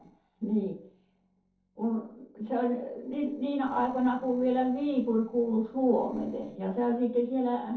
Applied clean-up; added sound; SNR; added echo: neural separator model SepFormer DNS4.